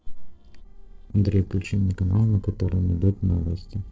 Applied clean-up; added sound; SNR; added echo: neural separator model SepFormer DNS4.